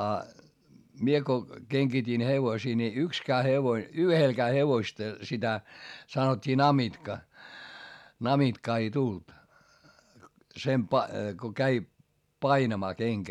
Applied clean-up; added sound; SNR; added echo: none; none; none; none.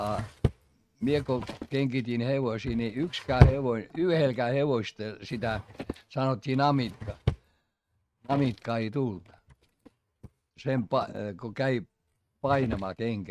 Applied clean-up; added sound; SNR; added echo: neural mask model RNNoise.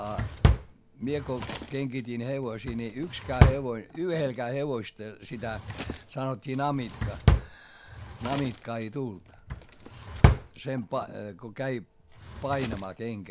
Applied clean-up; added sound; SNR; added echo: none; Drawer open or close; -4 dB; none.